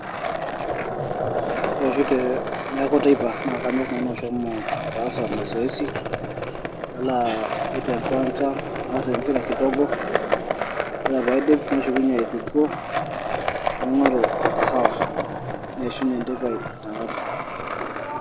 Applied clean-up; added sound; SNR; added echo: none; Skateboard; 2 dB; none.